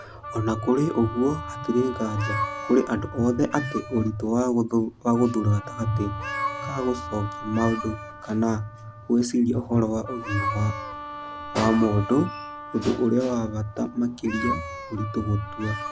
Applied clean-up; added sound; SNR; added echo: none; Wind instrument, woodwind instrument + Meow; 10 dB; none.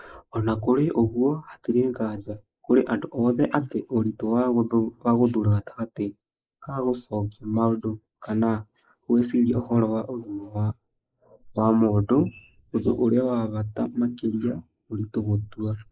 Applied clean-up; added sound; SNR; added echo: neural mask model Resemble Enhance denoiser.